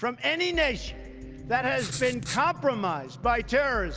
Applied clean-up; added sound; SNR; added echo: none; Writing; 11 dB; none.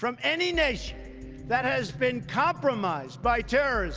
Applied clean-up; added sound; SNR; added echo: none; none; none; none.